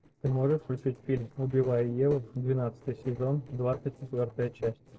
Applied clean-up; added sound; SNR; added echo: neural separator model SepFormer DNS4.